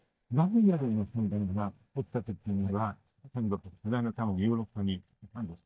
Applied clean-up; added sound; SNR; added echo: neural mask model DeepFilterNet 3.